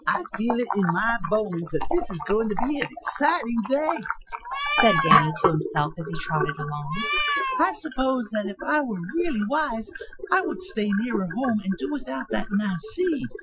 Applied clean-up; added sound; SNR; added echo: classical method Wiener filter.